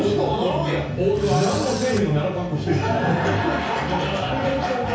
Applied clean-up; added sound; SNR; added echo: none; Engine / Drill; 15 dB; reverberation time 0.6 s.